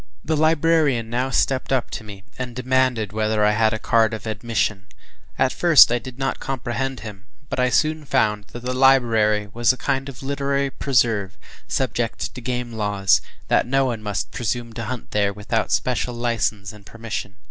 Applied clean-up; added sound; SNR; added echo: none; none; none; none.